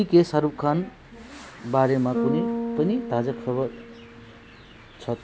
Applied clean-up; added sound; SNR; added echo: none; Bass guitar; 8 dB; none.